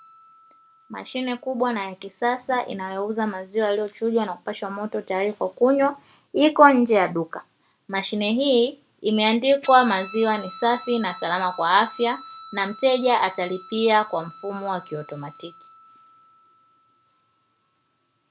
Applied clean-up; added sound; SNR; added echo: none; Guitar; 19 dB; none.